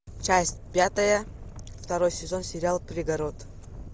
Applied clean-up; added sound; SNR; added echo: none; Wind; 18 dB; none.